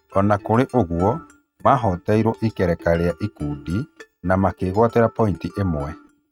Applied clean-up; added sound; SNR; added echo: neural mask model RNNoise.